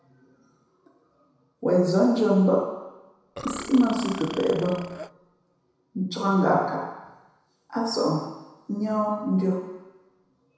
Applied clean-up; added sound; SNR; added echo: none; Burping, eructation; 12 dB; reverberation time 1.0 s.